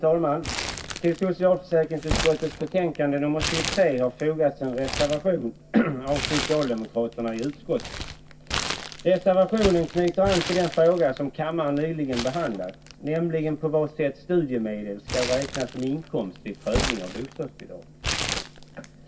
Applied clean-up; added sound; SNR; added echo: none; Crumpling, crinkling; 9 dB; reverberation time 0.2 s.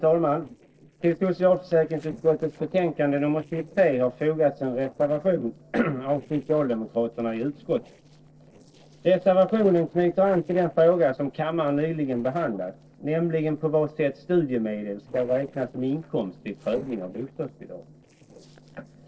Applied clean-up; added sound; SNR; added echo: neural separator model SepFormer DNS4.